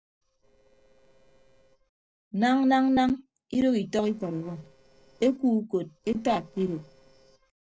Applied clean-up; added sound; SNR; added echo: neural separator model SepFormer DNS4.